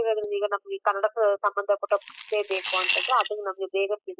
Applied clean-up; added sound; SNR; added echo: classical method spectral subtraction.